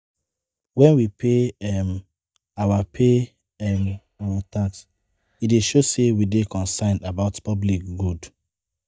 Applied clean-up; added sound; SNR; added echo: neural mask model DeepFilterNet 3.